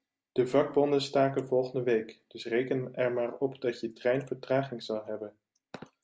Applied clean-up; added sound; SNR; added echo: none; none; none; none.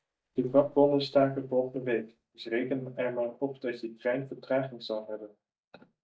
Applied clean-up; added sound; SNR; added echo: neural mask model DeepFilterNet 3.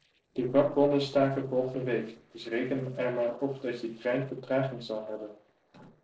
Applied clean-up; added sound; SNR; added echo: neural separator model SepFormer DNS4.